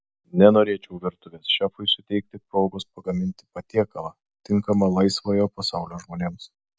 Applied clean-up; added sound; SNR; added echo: none; none; none; none.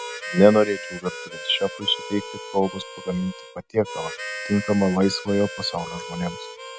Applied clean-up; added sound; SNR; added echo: none; Harmonica; 11 dB; none.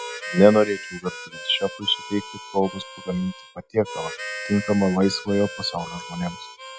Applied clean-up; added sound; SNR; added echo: classical method log-MMSE.